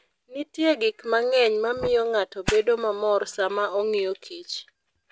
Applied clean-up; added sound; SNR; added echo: none; Fire; 16 dB; none.